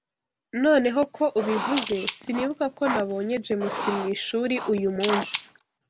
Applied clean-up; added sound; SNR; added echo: none; Camera + Writing; 5 dB; none.